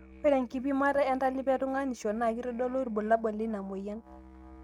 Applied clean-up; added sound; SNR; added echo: neural mask model RNNoise.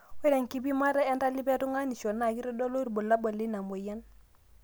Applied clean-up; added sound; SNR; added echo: none; none; none; none.